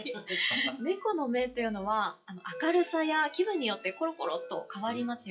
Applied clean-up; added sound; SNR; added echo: classical method WPE with log-MMSE.